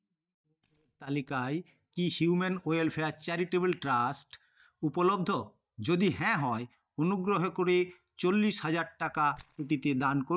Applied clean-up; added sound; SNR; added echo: neural mask model DeepFilterNet 3.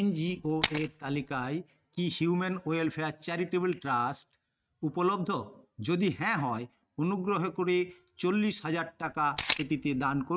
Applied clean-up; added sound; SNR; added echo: neural mask model RNNoise.